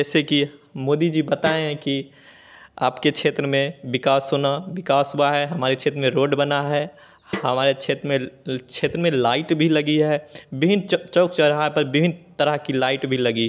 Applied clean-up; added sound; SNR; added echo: none; Snare drum; 15 dB; none.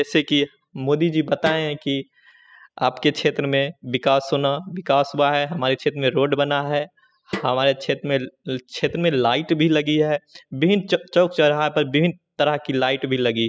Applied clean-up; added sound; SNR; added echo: classical method spectral subtraction.